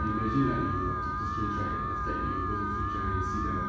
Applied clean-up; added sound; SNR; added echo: none; Alarm; 1 dB; reverberation time 1.1 s.